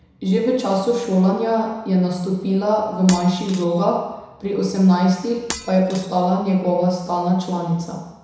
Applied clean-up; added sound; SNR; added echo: none; Shatter; 16 dB; reverberation time 1.0 s.